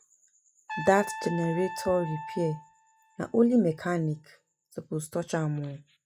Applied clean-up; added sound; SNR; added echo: classical method log-MMSE.